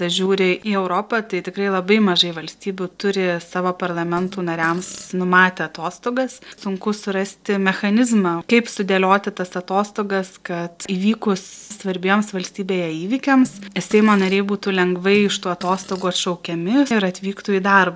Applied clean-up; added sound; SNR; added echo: neural separator model SepFormer DNS4.